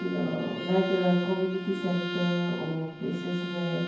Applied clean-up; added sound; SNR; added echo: none; Bowed string instrument; 7 dB; reverberation time 0.9 s.